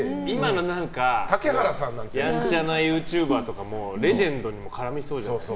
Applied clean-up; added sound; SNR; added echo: none; Keyboard (musical); 10 dB; none.